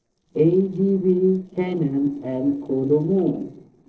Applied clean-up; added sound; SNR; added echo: neural separator model SepFormer DNS4.